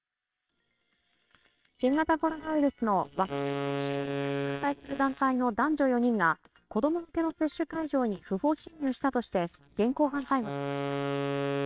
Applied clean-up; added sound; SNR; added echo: neural separator model SepFormer WHAMR!.